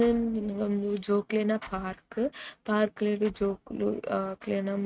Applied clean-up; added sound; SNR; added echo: neural mask model RNNoise.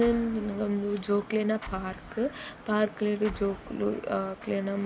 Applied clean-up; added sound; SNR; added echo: none; Explosion; 18 dB; none.